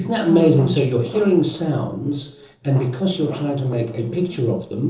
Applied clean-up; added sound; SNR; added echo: neural separator model SepFormer DNS4.